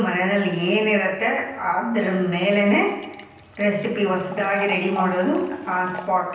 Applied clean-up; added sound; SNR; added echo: none; Liquid; 15 dB; reverberation time 0.9 s.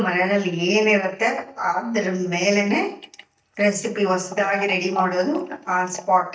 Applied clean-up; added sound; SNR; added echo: neural mask model DeepFilterNet 3.